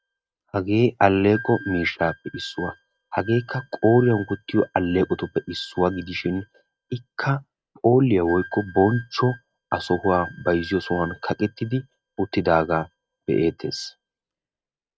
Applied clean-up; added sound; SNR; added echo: neural mask model RNNoise.